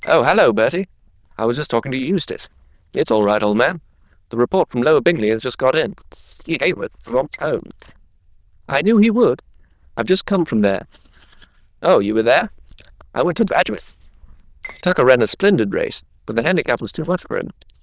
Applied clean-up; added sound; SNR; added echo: neural diffusion model UNIVERSE++.